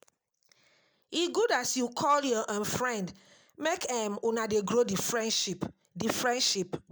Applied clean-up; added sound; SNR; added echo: none; none; none; none.